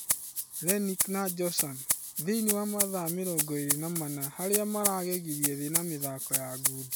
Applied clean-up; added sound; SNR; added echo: none; Rattle (instrument); 0 dB; none.